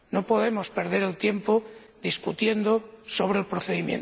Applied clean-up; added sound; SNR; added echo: none; none; none; none.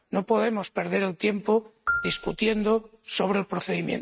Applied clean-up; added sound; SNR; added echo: neural mask model RNNoise.